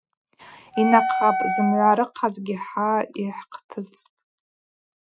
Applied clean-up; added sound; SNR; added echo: classical method Wiener filter.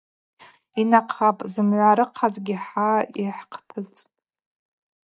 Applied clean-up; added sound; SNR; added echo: neural mask model DeepFilterNet 3.